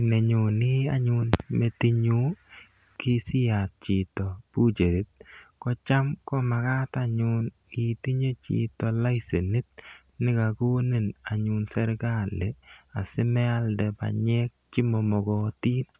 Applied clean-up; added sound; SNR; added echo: none; none; none; none.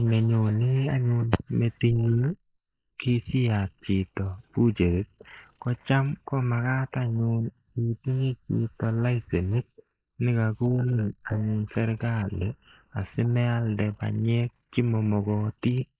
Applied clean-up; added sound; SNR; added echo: neural mask model Resemble Enhance denoiser.